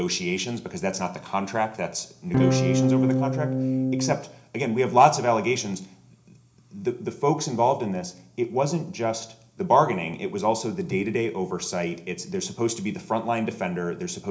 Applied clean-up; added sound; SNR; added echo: none; Electric guitar / Strum; -4 dB; reverberation time 0.4 s.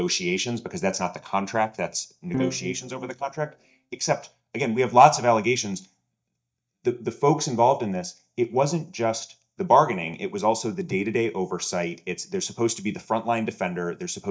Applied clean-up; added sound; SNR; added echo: neural mask model DeepFilterNet 3.